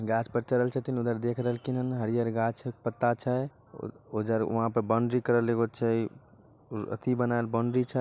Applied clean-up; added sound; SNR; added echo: none; none; none; none.